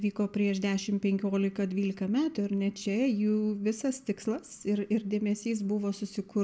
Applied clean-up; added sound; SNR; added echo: none; none; none; none.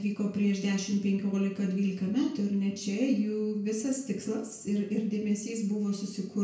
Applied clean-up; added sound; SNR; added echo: none; none; none; reverberation time 0.5 s.